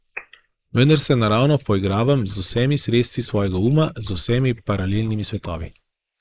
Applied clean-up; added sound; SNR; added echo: neural mask model Resemble Enhance denoiser.